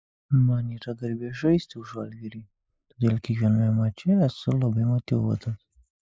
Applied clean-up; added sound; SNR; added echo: neural mask model Resemble Enhance denoiser.